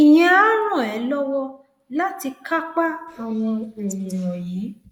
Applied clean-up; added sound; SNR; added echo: neural mask model Resemble Enhance denoiser.